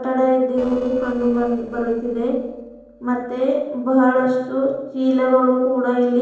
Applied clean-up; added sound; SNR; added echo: neural separator model SepFormer DNS4.